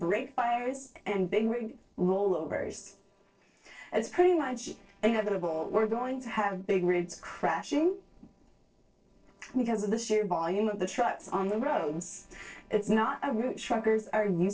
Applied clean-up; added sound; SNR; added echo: neural separator model SepFormer DNS4.